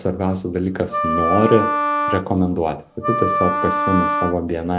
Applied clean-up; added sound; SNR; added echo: none; Wind instrument, woodwind instrument; 0 dB; reverberation time 0.4 s.